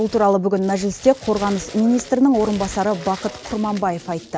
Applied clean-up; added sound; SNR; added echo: none; Crumpling, crinkling; 20 dB; none.